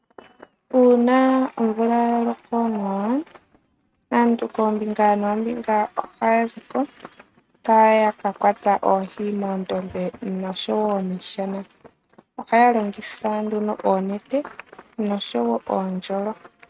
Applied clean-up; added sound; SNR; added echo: neural mask model RNNoise.